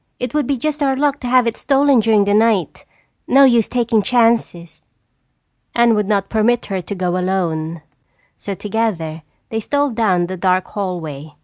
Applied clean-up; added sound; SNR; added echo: none; none; none; none.